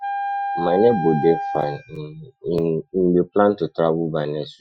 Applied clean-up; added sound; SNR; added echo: classical method Wiener filter.